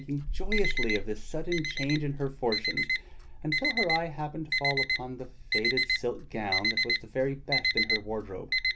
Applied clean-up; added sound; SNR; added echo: none; Alarm; -2 dB; none.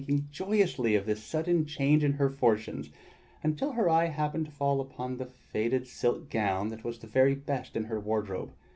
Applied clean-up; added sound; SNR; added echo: none; none; none; none.